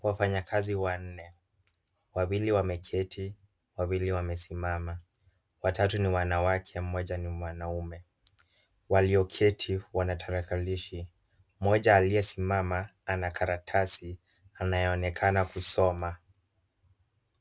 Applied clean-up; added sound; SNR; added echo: none; none; none; none.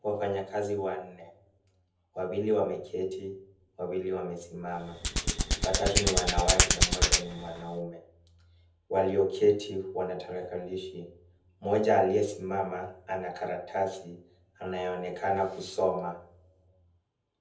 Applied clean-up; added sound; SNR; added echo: none; Hands; -4 dB; reverberation time 0.6 s.